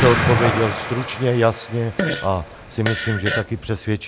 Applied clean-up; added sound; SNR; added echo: none; Fart + Explosion; 3 dB; none.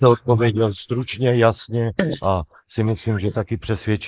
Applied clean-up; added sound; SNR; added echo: neural mask model Resemble Enhance denoiser.